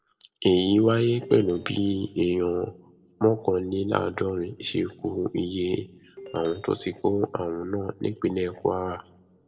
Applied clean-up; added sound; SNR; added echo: neural separator model SepFormer DNS4.